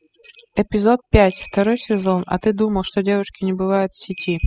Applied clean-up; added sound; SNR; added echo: classical method spectral subtraction.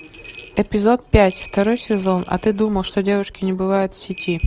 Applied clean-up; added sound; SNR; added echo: none; Bell; 20 dB; none.